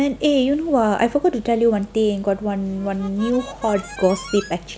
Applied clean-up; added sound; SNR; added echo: none; Harmonica; 17 dB; none.